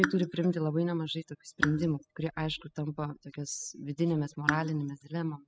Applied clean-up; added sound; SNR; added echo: classical method spectral subtraction.